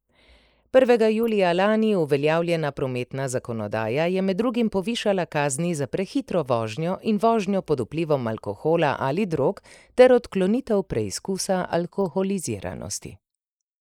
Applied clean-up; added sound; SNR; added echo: neural mask model Resemble Enhance denoiser.